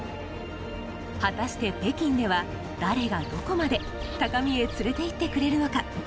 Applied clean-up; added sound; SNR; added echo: none; Bird vocalization, bird call, bird song; 13 dB; none.